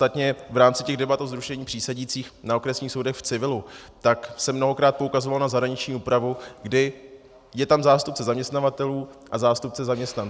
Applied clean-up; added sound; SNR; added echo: none; none; none; none.